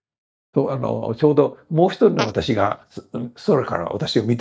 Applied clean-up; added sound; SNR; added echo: neural mask model DeepFilterNet 3.